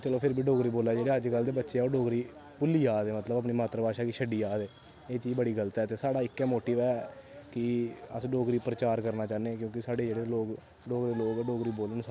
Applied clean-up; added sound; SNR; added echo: none; none; none; none.